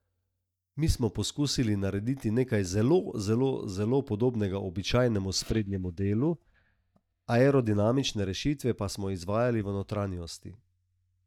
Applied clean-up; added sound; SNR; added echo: neural mask model DeepFilterNet 3.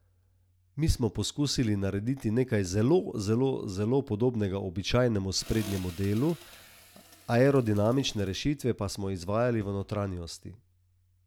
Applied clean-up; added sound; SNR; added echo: none; Accelerating, revving, vroom; 19 dB; none.